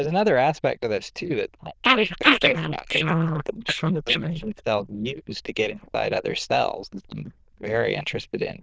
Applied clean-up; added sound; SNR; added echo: neural diffusion model UNIVERSE++.